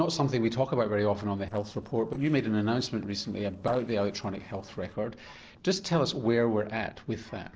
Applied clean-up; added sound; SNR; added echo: neural separator model SepFormer DNS4.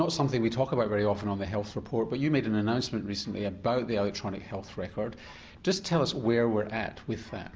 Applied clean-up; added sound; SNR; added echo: none; none; none; none.